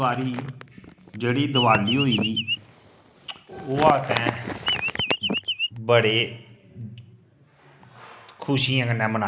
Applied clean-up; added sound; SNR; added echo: none; Chirp, tweet; 2 dB; none.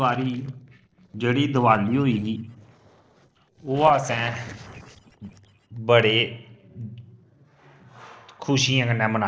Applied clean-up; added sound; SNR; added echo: neural separator model SepFormer DNS4.